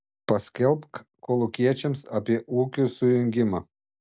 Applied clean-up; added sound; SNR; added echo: none; none; none; none.